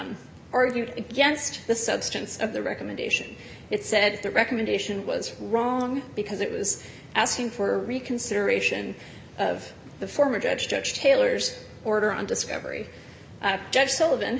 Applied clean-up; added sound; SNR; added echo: none; none; none; none.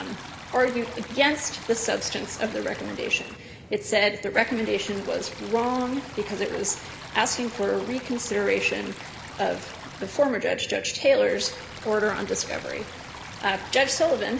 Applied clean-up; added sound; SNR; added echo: none; Stream; 15 dB; none.